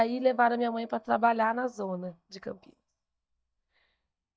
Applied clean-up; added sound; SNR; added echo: neural mask model DeepFilterNet 3.